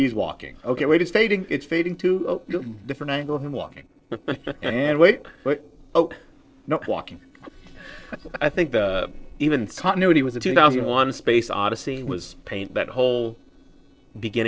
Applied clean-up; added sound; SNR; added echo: neural separator model SepFormer DNS4.